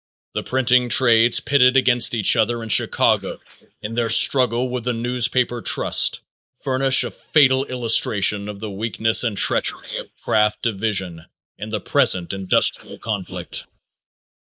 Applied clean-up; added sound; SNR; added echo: neural mask model Resemble Enhance denoiser.